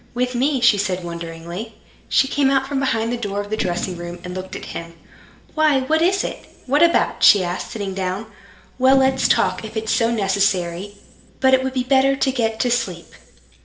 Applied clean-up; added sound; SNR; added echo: none; Fireworks; 18 dB; reverberation time 1.7 s.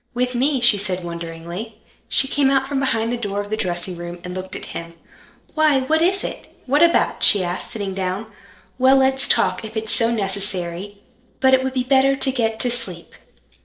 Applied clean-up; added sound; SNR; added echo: neural separator model SepFormer DNS4.